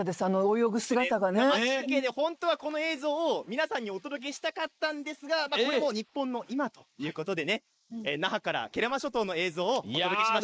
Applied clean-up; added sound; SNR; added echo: neural mask model Resemble Enhance denoiser.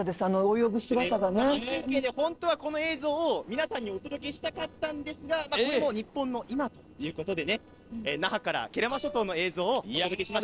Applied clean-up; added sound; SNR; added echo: neural separator model SepFormer DNS4.